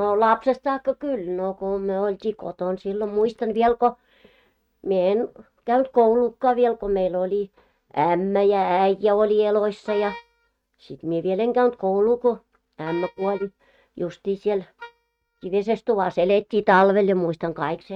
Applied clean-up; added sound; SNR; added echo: neural mask model RNNoise.